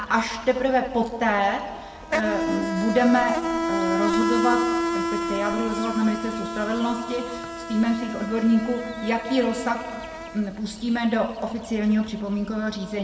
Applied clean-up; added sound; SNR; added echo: none; Insect; 4 dB; reverberation time 1.5 s.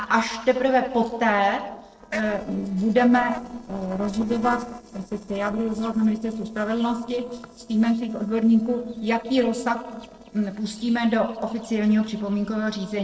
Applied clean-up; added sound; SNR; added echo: neural separator model SepFormer DNS4.